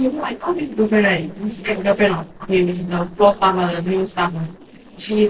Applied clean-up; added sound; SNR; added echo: neural separator model SepFormer DNS4.